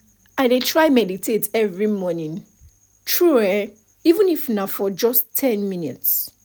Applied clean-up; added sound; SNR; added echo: none; none; none; none.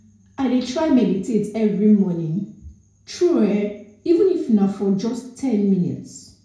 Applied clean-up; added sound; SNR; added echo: none; none; none; reverberation time 0.6 s.